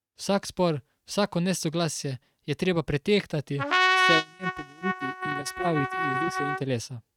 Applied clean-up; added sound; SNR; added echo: neural mask model RNNoise.